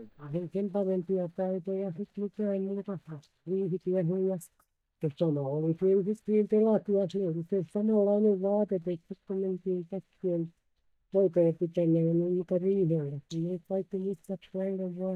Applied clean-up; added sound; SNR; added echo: neural mask model DeepFilterNet 3.